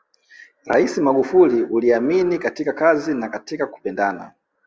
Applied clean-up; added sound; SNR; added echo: none; none; none; none.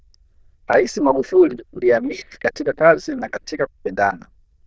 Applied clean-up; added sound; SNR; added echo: neural diffusion model UNIVERSE++.